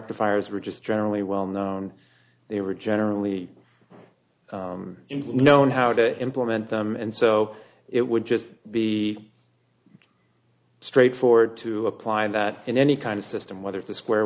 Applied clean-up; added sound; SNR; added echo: none; none; none; none.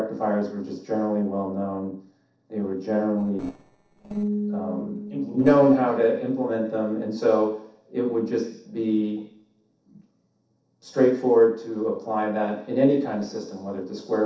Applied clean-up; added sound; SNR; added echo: neural separator model SepFormer DNS4.